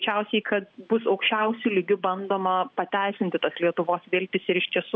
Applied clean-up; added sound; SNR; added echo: none; none; none; none.